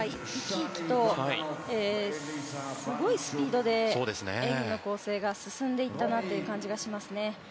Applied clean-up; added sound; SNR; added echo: none; none; none; none.